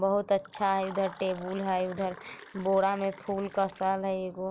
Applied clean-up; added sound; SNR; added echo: none; Fill (with liquid); 18 dB; none.